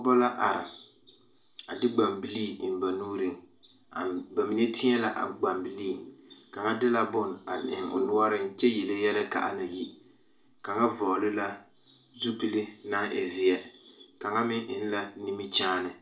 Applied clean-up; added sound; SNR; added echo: none; none; none; reverberation time 0.3 s.